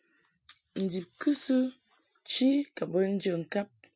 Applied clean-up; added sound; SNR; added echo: none; none; none; none.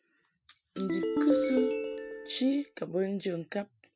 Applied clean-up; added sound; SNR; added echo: none; Ringtone; -3 dB; none.